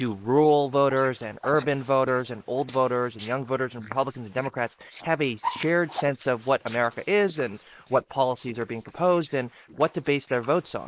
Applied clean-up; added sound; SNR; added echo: neural mask model Resemble Enhance denoiser.